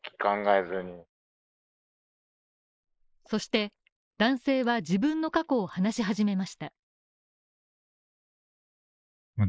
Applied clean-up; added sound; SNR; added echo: neural mask model Resemble Enhance denoiser.